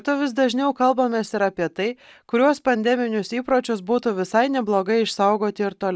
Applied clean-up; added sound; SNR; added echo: none; none; none; none.